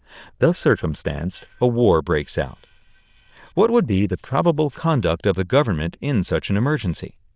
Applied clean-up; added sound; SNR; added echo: neural diffusion model UNIVERSE++.